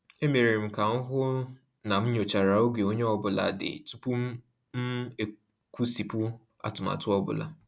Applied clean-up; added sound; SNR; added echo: none; none; none; none.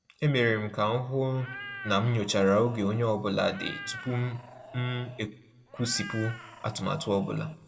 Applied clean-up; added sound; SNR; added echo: none; Meow; 15 dB; reverberation time 1.9 s.